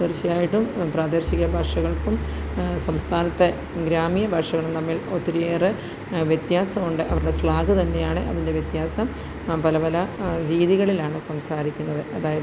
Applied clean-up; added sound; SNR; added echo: none; Bowed string instrument; 6 dB; none.